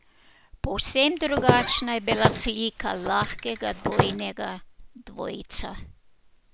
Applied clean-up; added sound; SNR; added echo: none; Walk, footsteps; 1 dB; none.